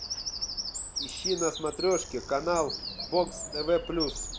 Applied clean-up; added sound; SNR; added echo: none; Bird vocalization, bird call, bird song; 5 dB; none.